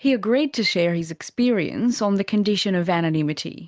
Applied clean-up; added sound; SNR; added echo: none; none; none; none.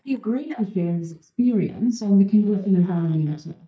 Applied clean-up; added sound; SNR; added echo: neural mask model DeepFilterNet 3.